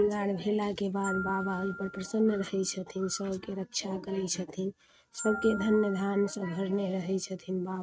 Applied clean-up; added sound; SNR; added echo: neural mask model RNNoise.